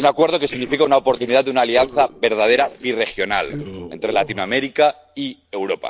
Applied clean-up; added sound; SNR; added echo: neural separator model SepFormer DNS4.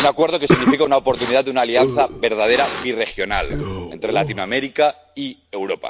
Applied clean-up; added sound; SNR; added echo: none; Respiratory sounds; 5 dB; none.